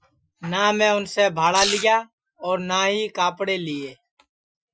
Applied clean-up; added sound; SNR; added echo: classical method Wiener filter.